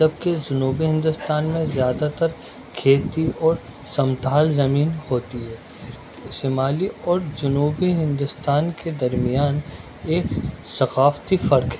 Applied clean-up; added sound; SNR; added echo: none; none; none; none.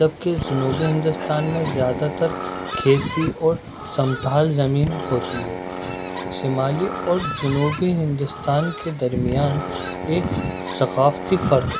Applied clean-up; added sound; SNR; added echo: none; Drill + Livestock, farm animals, working animals; 8 dB; none.